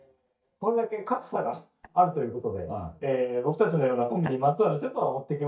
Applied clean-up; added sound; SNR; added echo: neural mask model DeepFilterNet 3.